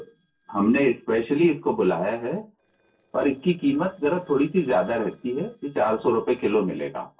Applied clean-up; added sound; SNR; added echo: neural separator model SepFormer DNS4.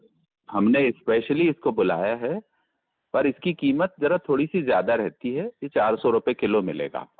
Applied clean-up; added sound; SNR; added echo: none; none; none; none.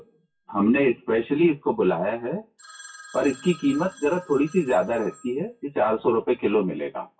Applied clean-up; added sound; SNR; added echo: classical method WPE with log-MMSE.